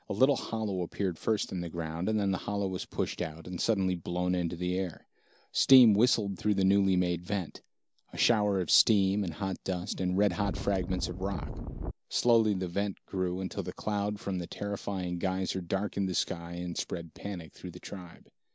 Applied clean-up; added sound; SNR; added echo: none; Wind; 6 dB; none.